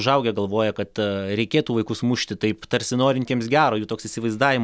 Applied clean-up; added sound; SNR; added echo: none; none; none; none.